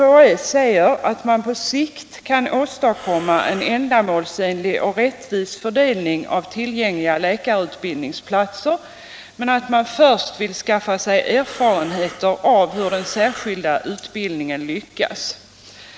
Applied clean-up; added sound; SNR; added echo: none; Breathing; 17 dB; none.